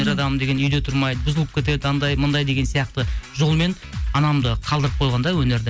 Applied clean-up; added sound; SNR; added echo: none; none; none; none.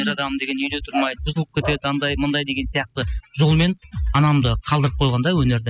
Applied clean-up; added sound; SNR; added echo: classical method spectral subtraction.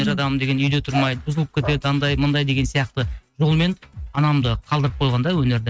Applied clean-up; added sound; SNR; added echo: neural mask model RNNoise.